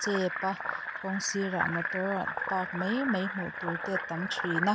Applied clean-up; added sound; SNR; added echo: none; Fill (with liquid); 3 dB; none.